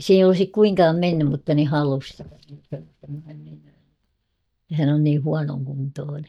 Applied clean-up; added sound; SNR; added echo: neural mask model DeepFilterNet 3.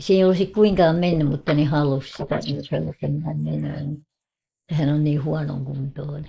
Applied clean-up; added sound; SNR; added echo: neural mask model Resemble Enhance denoiser.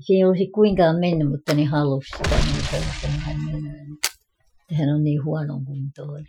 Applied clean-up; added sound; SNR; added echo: classical method Wiener filter.